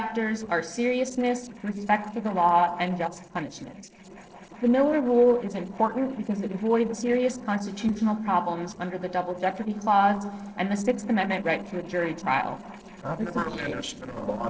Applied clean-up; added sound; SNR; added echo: neural separator model SepFormer DNS4.